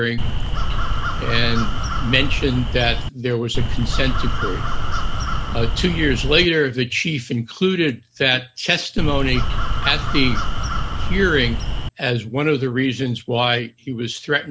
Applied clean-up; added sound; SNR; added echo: none; Crow; -3 dB; none.